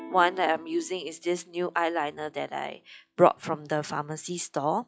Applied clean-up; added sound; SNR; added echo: classical method log-MMSE.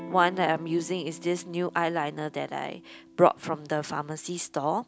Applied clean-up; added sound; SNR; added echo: none; Electric guitar / Strum; 19 dB; none.